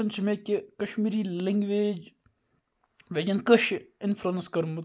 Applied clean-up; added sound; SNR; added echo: none; none; none; none.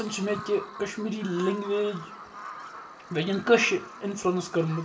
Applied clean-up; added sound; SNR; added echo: none; Bird vocalization, bird call, bird song; 14 dB; reverberation time 0.4 s.